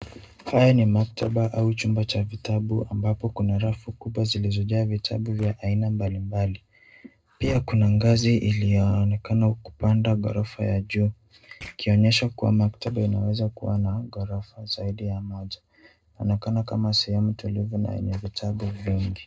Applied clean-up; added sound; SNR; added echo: neural separator model SepFormer DNS4.